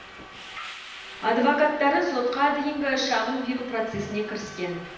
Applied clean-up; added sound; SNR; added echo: none; Subway, metro, underground; 16 dB; reverberation time 0.9 s.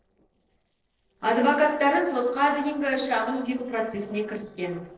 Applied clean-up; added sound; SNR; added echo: neural separator model SepFormer DNS4.